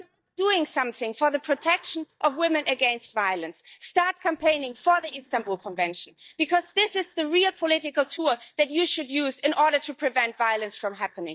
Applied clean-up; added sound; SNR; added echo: neural mask model DeepFilterNet 3.